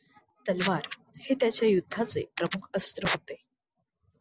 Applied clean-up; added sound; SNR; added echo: none; none; none; none.